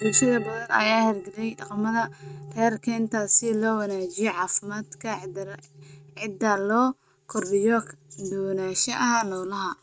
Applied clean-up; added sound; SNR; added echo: neural mask model RNNoise.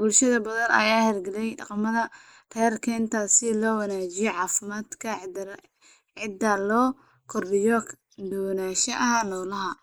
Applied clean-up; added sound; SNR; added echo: neural mask model Resemble Enhance denoiser.